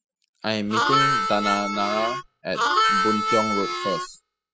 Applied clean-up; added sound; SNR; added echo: classical method spectral subtraction.